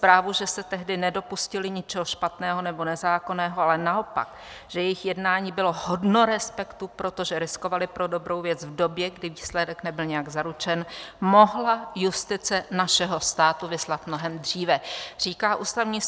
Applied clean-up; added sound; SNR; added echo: none; none; none; none.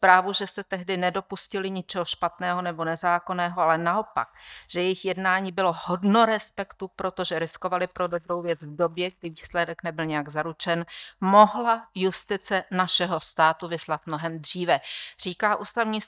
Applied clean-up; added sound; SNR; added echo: neural mask model DeepFilterNet 3.